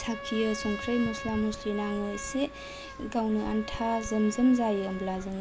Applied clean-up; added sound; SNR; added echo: none; Trumpet; 12 dB; none.